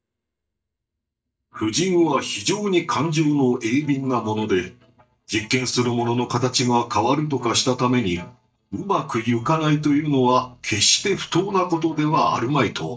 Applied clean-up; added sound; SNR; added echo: neural mask model DeepFilterNet 3.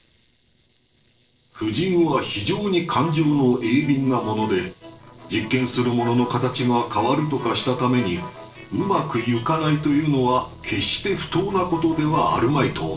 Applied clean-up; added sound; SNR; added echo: neural separator model SepFormer DNS4.